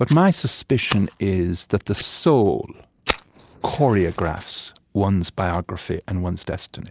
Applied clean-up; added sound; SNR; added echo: neural mask model Resemble Enhance denoiser.